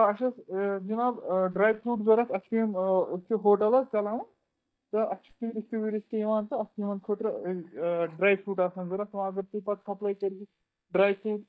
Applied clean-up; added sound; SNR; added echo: neural mask model DeepFilterNet 3.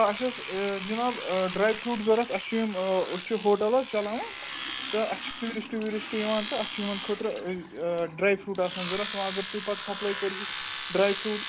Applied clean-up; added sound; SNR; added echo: none; Domestic sounds, home sounds; 7 dB; none.